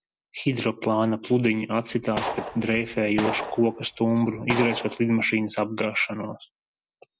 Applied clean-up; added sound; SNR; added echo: none; Gunshot, gunfire; 9 dB; none.